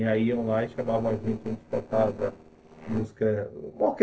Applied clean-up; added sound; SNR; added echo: neural separator model SepFormer DNS4.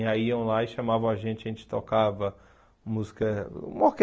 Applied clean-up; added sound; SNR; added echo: none; none; none; none.